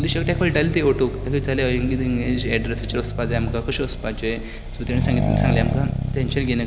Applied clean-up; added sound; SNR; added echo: none; Accelerating, revving, vroom; 1 dB; none.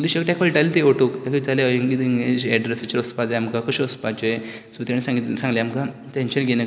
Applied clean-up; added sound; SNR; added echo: none; none; none; none.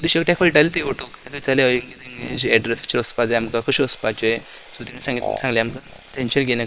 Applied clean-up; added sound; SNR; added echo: neural separator model SepFormer WHAM!.